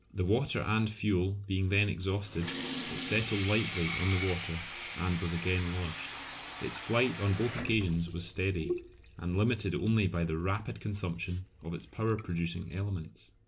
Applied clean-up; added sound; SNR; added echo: none; Sink (filling or washing) / Water tap, faucet; 6 dB; none.